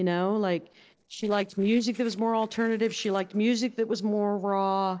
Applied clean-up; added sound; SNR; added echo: neural separator model SepFormer DNS4.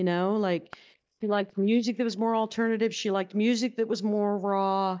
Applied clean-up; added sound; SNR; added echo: neural mask model DeepFilterNet 3.